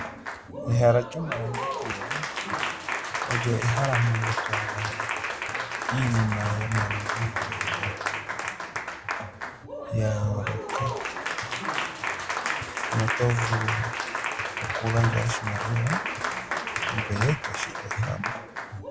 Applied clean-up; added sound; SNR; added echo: none; Applause; 2 dB; none.